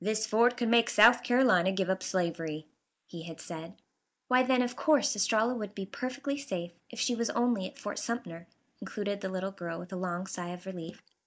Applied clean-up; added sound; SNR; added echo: neural mask model Resemble Enhance denoiser.